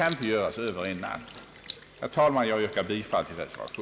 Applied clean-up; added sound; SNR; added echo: none; Sink (filling or washing) / Water tap, faucet; 19 dB; none.